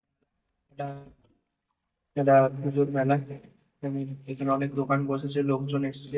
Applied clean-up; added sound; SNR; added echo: neural mask model DeepFilterNet 3.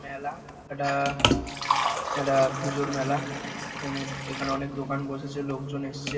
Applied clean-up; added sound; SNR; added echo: none; Liquid; 2 dB; reverberation time 2.5 s.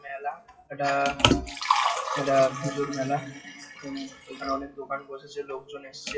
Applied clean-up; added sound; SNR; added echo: classical method WPE with log-MMSE.